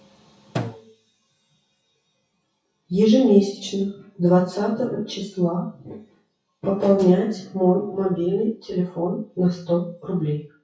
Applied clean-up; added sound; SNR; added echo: classical method WPE with log-MMSE.